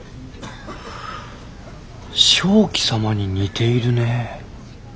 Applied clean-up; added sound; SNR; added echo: none; none; none; none.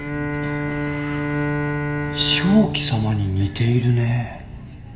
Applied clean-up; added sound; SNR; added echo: none; Bowed string instrument; 4 dB; reverberation time 1.4 s.